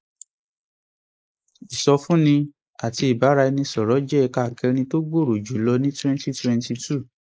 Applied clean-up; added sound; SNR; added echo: neural mask model Resemble Enhance denoiser.